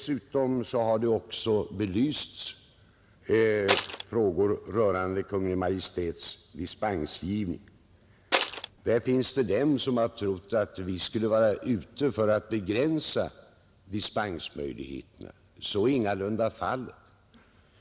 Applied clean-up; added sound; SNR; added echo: none; Shatter; 0 dB; none.